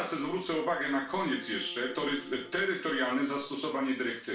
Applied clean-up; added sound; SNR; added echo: none; Bowed string instrument; 19 dB; reverberation time 0.3 s.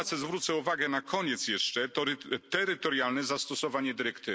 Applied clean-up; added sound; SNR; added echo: none; none; none; none.